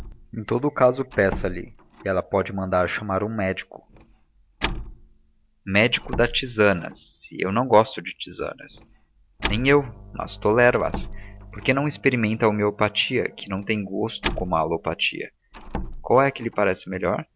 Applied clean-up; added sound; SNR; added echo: none; Slam; 13 dB; none.